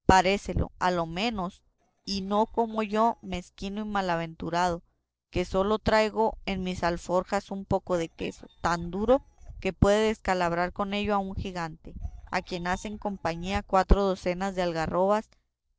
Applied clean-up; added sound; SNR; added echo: neural separator model SepFormer DNS4.